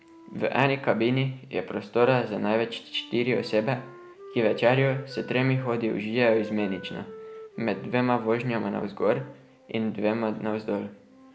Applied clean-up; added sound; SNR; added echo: none; Wind instrument, woodwind instrument; 19 dB; none.